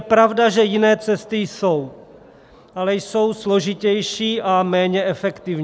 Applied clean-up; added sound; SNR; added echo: none; none; none; none.